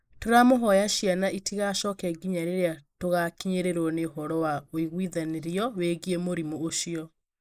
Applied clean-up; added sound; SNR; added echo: neural mask model Resemble Enhance denoiser.